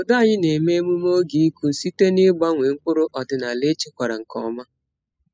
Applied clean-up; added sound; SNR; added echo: classical method spectral subtraction.